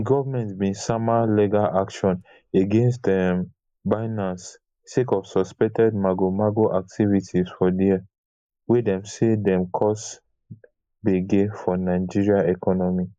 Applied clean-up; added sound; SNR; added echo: neural mask model Resemble Enhance denoiser.